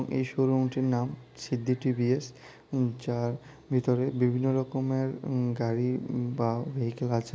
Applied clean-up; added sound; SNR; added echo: none; none; none; none.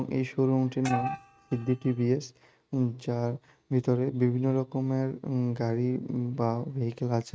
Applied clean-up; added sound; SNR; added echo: neural mask model RNNoise.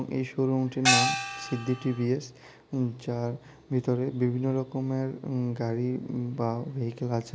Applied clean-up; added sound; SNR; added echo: none; Gong; -2 dB; none.